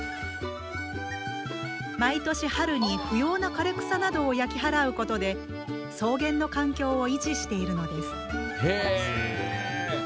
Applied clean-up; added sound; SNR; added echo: none; none; none; none.